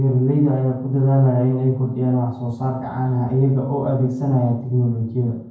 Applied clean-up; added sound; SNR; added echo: none; none; none; reverberation time 0.9 s.